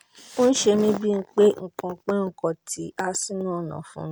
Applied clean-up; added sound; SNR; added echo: none; none; none; none.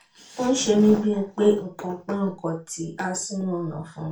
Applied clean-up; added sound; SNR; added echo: none; none; none; reverberation time 0.3 s.